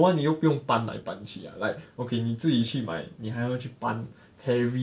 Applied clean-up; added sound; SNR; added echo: none; none; none; none.